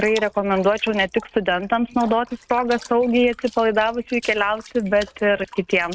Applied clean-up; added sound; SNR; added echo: neural mask model RNNoise.